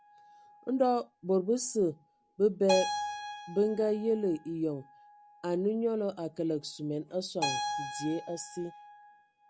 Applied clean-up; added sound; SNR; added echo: none; Keyboard (musical); 9 dB; none.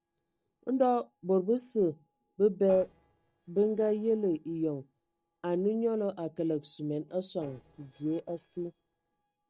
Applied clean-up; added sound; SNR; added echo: neural separator model SepFormer DNS4.